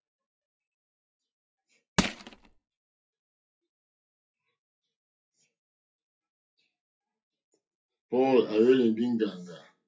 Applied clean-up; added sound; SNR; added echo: classical method WPE with log-MMSE.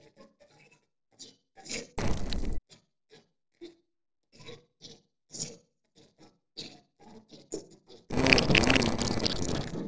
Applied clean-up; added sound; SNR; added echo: neural separator model SepFormer DNS4.